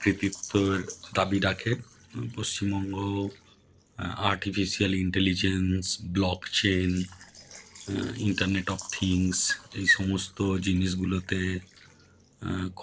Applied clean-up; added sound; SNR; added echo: neural separator model SepFormer DNS4.